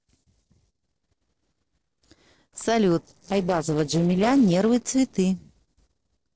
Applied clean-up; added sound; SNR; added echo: neural separator model SepFormer DNS4.